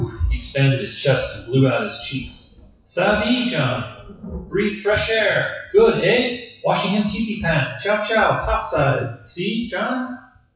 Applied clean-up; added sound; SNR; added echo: classical method WPE with log-MMSE.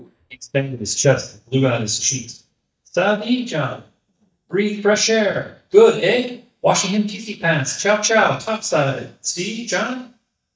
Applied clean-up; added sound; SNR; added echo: neural mask model DeepFilterNet 3.